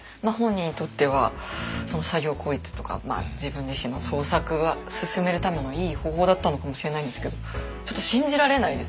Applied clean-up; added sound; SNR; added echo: none; none; none; none.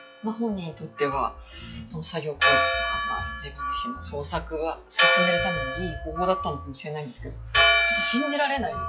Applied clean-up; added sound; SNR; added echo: classical method log-MMSE.